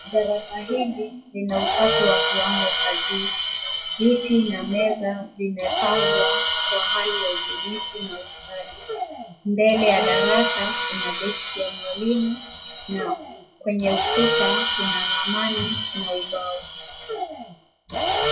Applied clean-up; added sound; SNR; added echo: classical method WPE with log-MMSE.